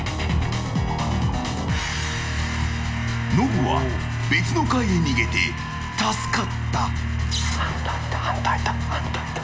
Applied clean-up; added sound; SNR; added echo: none; Wind; 19 dB; reverberation time 0.5 s.